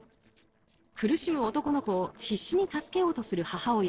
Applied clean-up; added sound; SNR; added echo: neural separator model SepFormer DNS4.